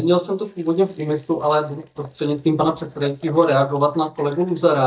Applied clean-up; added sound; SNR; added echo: neural mask model DeepFilterNet 3.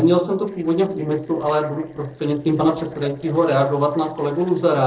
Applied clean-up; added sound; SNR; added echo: neural separator model SepFormer DNS4.